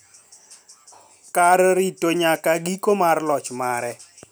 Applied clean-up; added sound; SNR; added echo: none; none; none; none.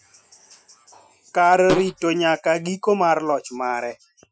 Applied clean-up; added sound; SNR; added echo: classical method Wiener filter.